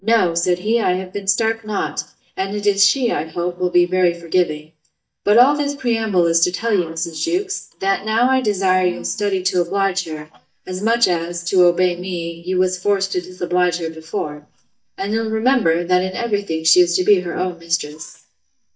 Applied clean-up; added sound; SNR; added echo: neural mask model DeepFilterNet 3.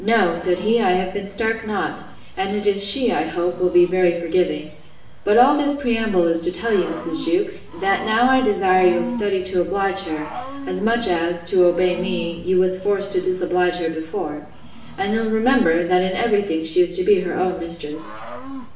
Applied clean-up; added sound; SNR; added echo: none; Cricket / Growling; 17 dB; reverberation time 0.7 s.